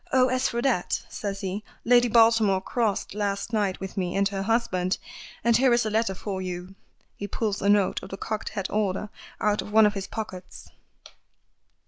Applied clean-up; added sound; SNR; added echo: none; none; none; none.